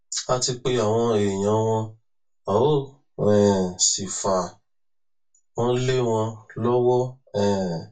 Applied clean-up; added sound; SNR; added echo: none; none; none; reverberation time 0.2 s.